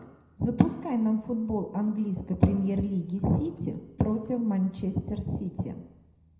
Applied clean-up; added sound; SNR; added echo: none; none; none; reverberation time 0.8 s.